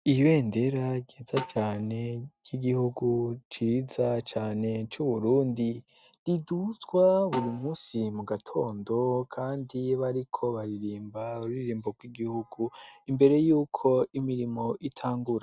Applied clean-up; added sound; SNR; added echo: neural mask model RNNoise.